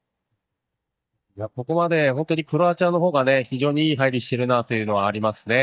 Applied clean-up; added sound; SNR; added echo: neural mask model DeepFilterNet 3.